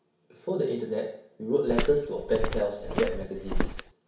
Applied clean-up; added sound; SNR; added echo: none; Walk, footsteps; 1 dB; reverberation time 0.6 s.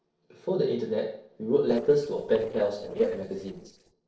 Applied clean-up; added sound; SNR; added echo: neural separator model SepFormer DNS4.